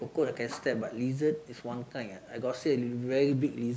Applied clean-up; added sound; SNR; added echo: none; none; none; none.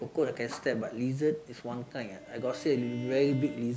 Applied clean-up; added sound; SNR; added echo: none; Bowed string instrument; 18 dB; none.